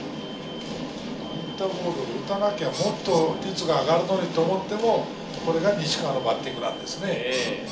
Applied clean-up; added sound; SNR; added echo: none; Bird; 20 dB; reverberation time 0.4 s.